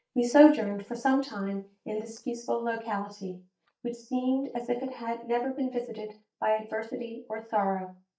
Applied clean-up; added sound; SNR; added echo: neural mask model DeepFilterNet 3.